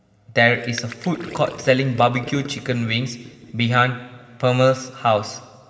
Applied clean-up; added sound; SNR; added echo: none; Gurgling; 17 dB; reverberation time 2.6 s.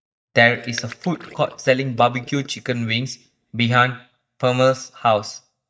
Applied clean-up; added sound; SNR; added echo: neural mask model DeepFilterNet 3.